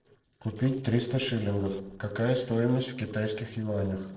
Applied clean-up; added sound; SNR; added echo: neural separator model SepFormer DNS4.